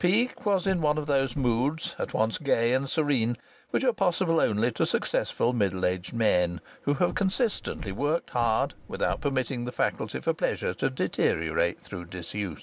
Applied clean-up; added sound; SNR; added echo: none; Car; 14 dB; none.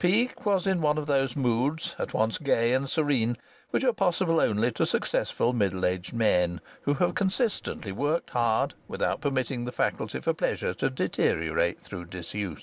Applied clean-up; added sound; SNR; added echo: neural separator model SepFormer DNS4.